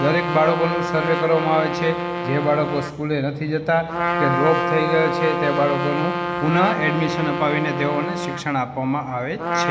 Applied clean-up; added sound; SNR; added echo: none; Trumpet; 3 dB; none.